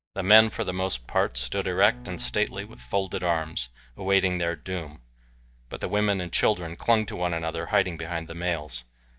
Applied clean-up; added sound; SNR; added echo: neural mask model DeepFilterNet 3.